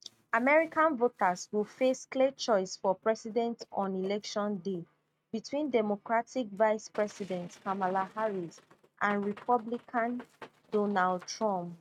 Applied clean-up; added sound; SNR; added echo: neural mask model RNNoise.